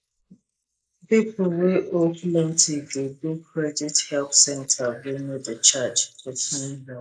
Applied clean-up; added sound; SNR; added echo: neural mask model Resemble Enhance denoiser.